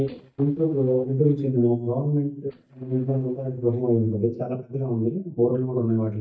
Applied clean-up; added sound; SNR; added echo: neural mask model DeepFilterNet 3.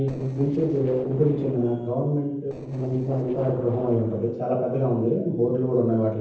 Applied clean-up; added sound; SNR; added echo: neural separator model SepFormer DNS4.